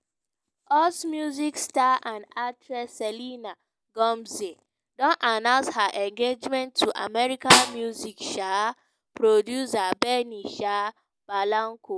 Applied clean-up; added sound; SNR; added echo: none; Snare drum; -4 dB; none.